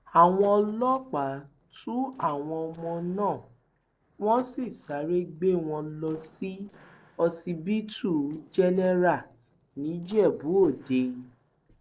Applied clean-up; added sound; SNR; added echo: neural separator model SepFormer DNS4.